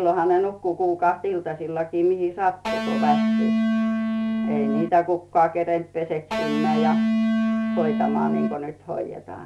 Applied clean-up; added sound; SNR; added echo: none; Electric guitar; -2 dB; none.